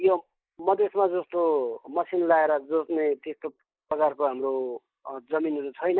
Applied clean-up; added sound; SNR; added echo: neural mask model Resemble Enhance denoiser.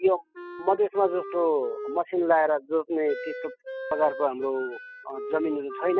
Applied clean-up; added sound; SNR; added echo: classical method spectral subtraction.